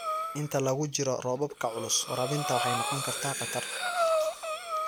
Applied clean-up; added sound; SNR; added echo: none; Breathing; 0 dB; none.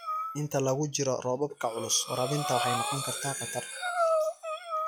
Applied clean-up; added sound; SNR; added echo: classical method log-MMSE.